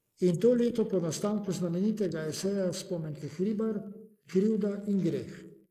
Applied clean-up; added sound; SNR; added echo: neural mask model Resemble Enhance denoiser.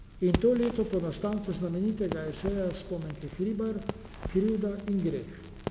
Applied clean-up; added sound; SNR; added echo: none; Crackle; 9 dB; none.